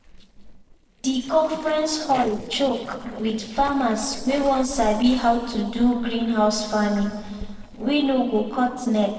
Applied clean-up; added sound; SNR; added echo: neural separator model SepFormer DNS4.